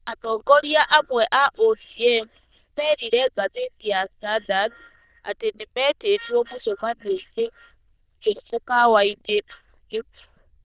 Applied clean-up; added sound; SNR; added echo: neural diffusion model UNIVERSE++.